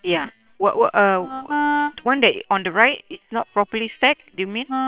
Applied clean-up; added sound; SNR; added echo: neural separator model SepFormer WHAM!.